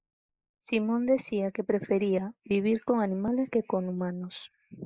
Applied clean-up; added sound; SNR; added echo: neural mask model Resemble Enhance denoiser.